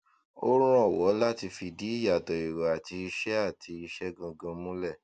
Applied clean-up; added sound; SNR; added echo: none; none; none; none.